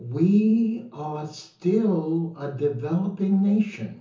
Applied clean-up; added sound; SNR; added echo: none; none; none; reverberation time 0.6 s.